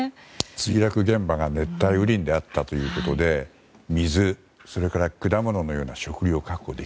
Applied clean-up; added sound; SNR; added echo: none; none; none; none.